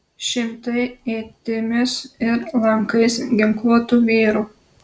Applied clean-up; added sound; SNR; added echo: none; none; none; none.